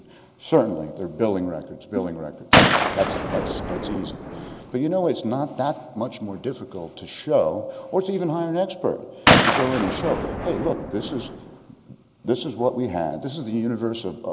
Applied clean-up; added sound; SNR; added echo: none; Gunshot, gunfire; -3 dB; none.